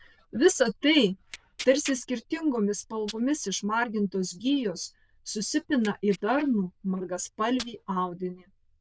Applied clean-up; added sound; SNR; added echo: neural diffusion model UNIVERSE++.